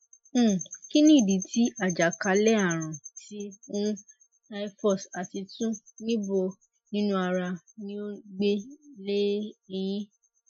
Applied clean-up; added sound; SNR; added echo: classical method Wiener filter.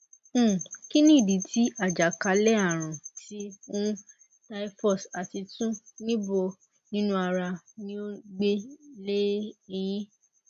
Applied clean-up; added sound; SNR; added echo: none; none; none; none.